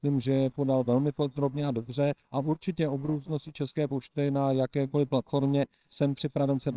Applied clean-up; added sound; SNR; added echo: neural separator model SepFormer WHAMR!.